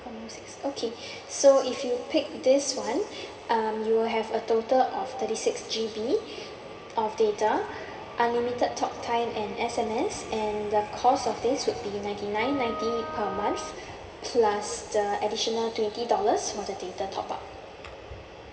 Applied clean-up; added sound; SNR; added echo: none; Wind instrument, woodwind instrument; 9 dB; reverberation time 2.1 s.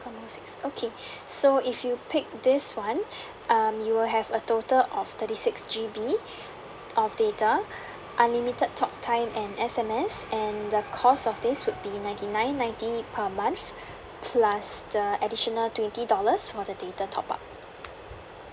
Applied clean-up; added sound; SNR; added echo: none; none; none; none.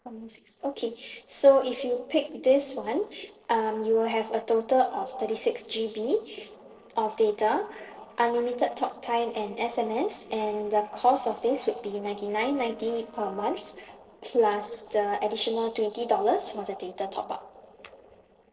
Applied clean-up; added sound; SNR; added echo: neural separator model SepFormer DNS4.